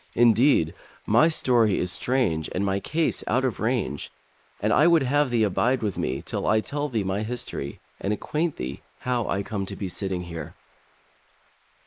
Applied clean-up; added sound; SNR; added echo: neural mask model Resemble Enhance denoiser.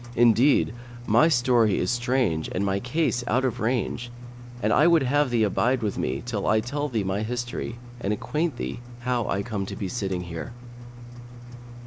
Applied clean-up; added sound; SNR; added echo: none; Engine; 13 dB; none.